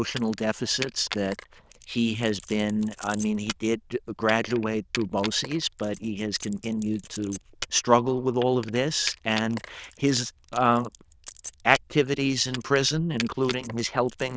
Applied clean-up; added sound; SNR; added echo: neural diffusion model UNIVERSE++.